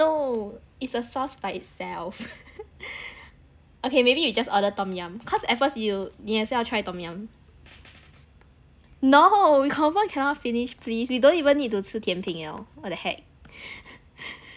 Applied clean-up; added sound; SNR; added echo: none; none; none; none.